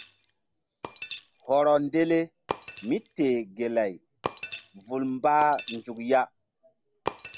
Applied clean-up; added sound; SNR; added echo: none; Shatter; 12 dB; none.